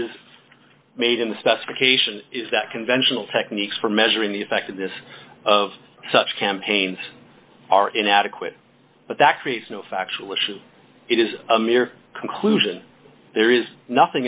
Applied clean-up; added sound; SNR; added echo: none; none; none; none.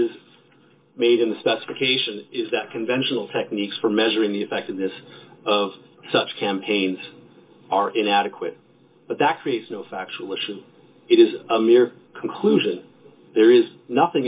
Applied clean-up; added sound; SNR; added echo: none; none; none; reverberation time 0.2 s.